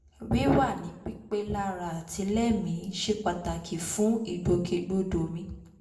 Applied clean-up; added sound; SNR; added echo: none; none; none; reverberation time 0.5 s.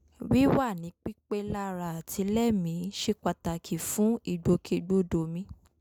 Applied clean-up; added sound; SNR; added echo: none; none; none; none.